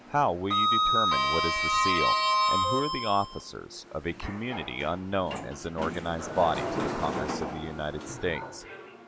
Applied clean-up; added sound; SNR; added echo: none; Sliding door; -2 dB; none.